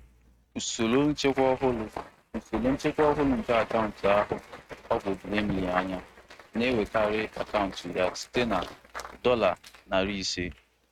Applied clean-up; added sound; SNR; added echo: neural mask model RNNoise.